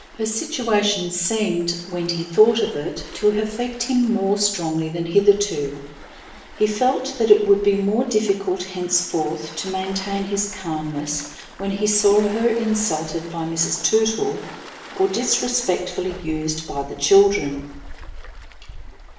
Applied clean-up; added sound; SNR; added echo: none; Waves, surf; 18 dB; reverberation time 0.7 s.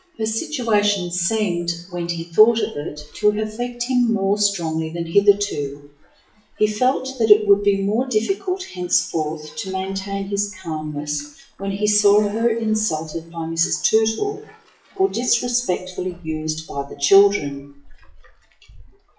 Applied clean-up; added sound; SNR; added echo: classical method WPE with log-MMSE.